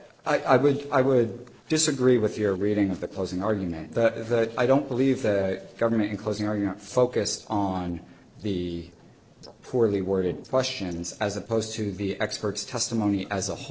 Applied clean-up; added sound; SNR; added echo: neural separator model SepFormer DNS4.